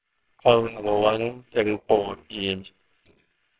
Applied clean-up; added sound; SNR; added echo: neural separator model SepFormer WHAMR!.